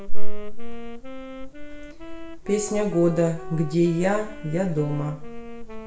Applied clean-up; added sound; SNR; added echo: none; Wind instrument, woodwind instrument; 20 dB; reverberation time 0.6 s.